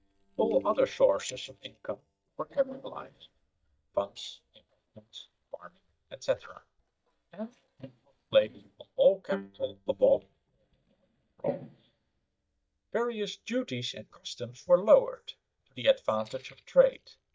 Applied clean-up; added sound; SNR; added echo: neural mask model DeepFilterNet 3.